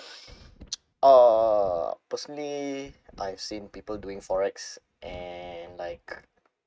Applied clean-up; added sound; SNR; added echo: neural mask model RNNoise.